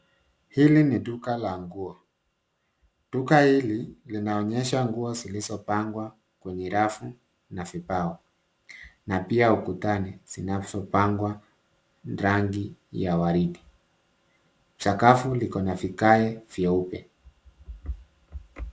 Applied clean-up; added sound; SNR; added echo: none; none; none; none.